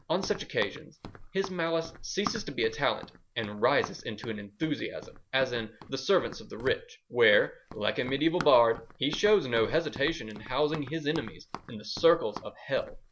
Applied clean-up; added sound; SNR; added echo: none; Run; 15 dB; none.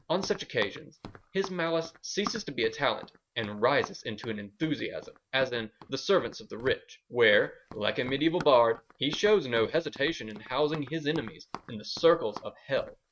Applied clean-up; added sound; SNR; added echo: neural mask model RNNoise.